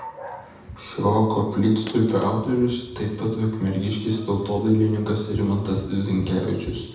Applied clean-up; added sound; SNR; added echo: none; Dog; 16 dB; reverberation time 0.9 s.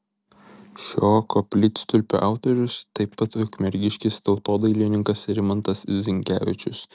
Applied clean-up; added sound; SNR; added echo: none; none; none; none.